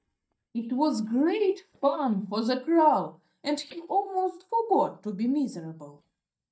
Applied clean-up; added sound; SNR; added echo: neural mask model DeepFilterNet 3.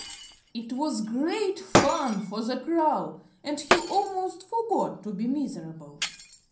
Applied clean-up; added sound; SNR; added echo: none; Shatter; 3 dB; reverberation time 0.6 s.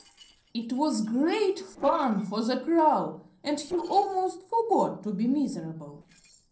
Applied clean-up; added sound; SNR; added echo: neural separator model SepFormer DNS4.